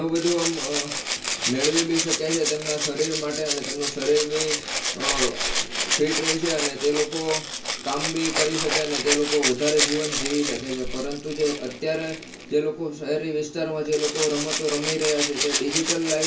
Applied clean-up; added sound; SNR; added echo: none; Rattle (instrument); 2 dB; reverberation time 0.2 s.